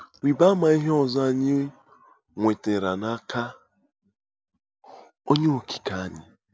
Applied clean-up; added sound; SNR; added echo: none; none; none; none.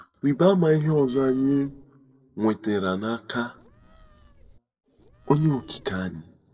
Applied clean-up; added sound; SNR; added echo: neural separator model SepFormer DNS4.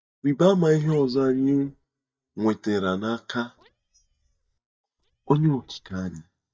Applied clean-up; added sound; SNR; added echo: neural mask model DeepFilterNet 3.